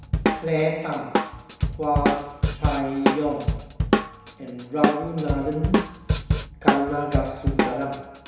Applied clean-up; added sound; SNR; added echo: none; Drum kit; -3 dB; reverberation time 1.0 s.